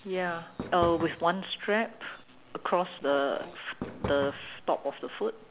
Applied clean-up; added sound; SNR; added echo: none; Fireworks; 10 dB; none.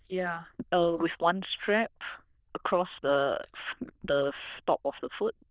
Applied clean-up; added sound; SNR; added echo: neural diffusion model UNIVERSE++.